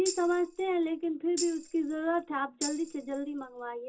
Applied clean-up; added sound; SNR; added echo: none; Tambourine; 12 dB; reverberation time 0.2 s.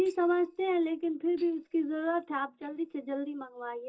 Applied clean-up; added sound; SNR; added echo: neural mask model DeepFilterNet 3.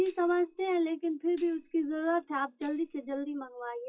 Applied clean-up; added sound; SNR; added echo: classical method WPE with log-MMSE.